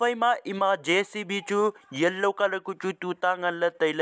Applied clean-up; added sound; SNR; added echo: none; none; none; none.